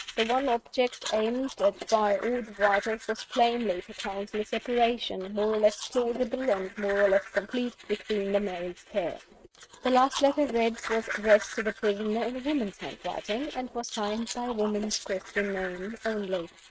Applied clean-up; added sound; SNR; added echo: neural mask model RNNoise.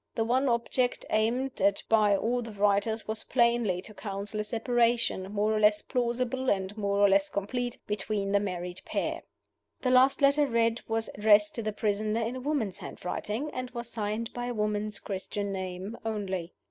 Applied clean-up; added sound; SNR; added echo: none; none; none; none.